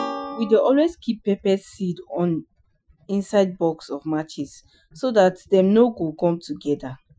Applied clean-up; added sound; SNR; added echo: classical method Wiener filter.